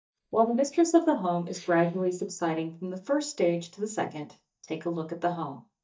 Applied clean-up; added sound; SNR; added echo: neural mask model DeepFilterNet 3.